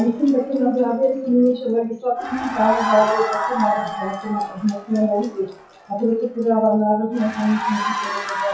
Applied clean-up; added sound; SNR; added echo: classical method WPE with log-MMSE.